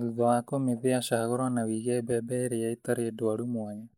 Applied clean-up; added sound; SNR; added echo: neural mask model Resemble Enhance denoiser.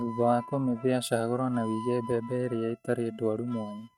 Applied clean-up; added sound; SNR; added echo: neural mask model RNNoise.